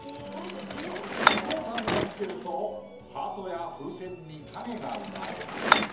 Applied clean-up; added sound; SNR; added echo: none; Bicycle; -4 dB; reverberation time 0.7 s.